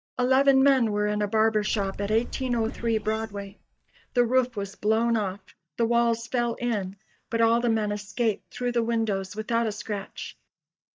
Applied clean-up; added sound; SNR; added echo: neural mask model DeepFilterNet 3.